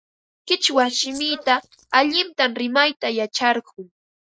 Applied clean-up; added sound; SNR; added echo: neural mask model Resemble Enhance denoiser.